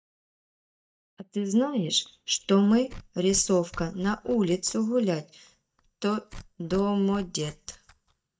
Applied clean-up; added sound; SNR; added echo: neural mask model DeepFilterNet 3.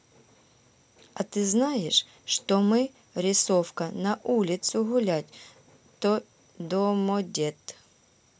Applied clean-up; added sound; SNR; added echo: none; none; none; none.